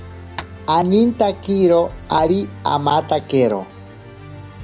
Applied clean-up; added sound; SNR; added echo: none; Musical instrument + Tap; 16 dB; none.